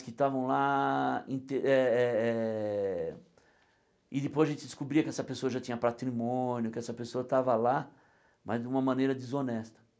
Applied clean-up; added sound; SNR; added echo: none; none; none; none.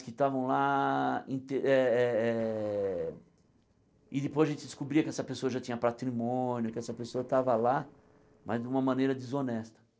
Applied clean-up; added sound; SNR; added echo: neural separator model SepFormer DNS4.